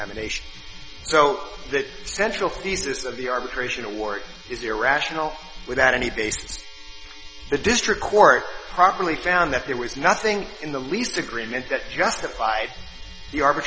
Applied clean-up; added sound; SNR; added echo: none; none; none; none.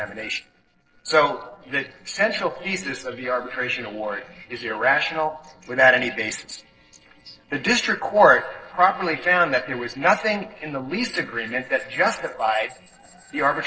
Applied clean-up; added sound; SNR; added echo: neural separator model SepFormer DNS4.